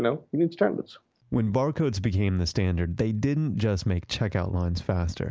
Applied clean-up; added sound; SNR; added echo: none; none; none; none.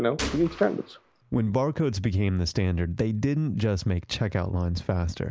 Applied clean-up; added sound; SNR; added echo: none; Gunshot, gunfire; 10 dB; none.